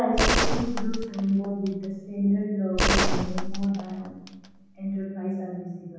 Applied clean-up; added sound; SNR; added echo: none; Gunshot, gunfire; -2 dB; reverberation time 1.3 s.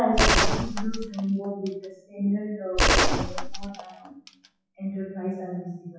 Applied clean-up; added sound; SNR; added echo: classical method WPE with log-MMSE.